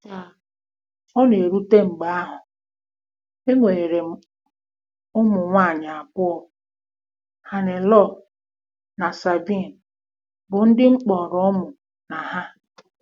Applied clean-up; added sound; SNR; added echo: none; none; none; none.